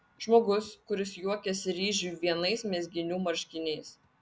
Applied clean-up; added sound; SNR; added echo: none; none; none; none.